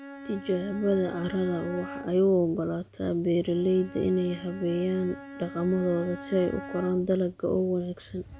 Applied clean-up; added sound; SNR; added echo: none; Bowed string instrument; 16 dB; none.